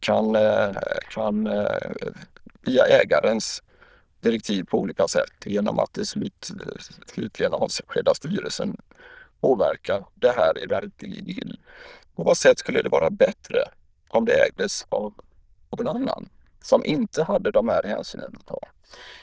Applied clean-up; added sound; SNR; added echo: neural diffusion model UNIVERSE++.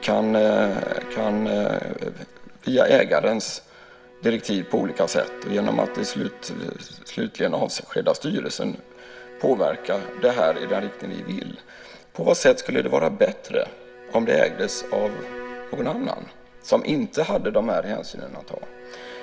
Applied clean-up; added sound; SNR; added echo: none; Bowed string instrument; 17 dB; none.